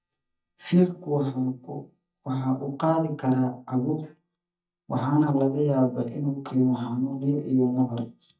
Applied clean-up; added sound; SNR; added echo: neural mask model DeepFilterNet 3.